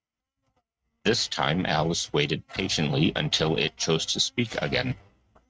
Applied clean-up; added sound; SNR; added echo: neural mask model RNNoise.